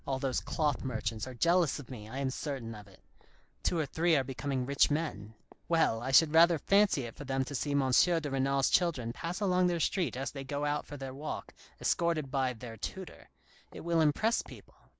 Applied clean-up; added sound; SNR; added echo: none; Walk, footsteps; 19 dB; none.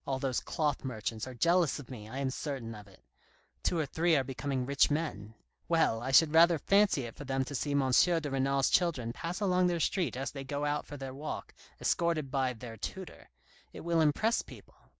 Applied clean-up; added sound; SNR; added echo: none; none; none; none.